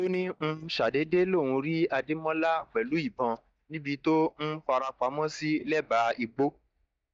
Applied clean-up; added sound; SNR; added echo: neural mask model DeepFilterNet 3.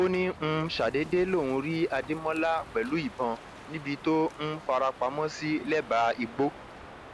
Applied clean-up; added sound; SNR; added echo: none; Crow; 17 dB; none.